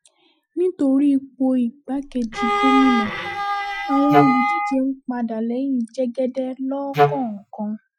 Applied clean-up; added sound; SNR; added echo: classical method Wiener filter.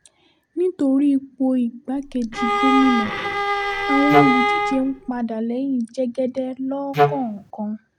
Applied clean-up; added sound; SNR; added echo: none; Wind instrument, woodwind instrument + Bowed string instrument; -2 dB; none.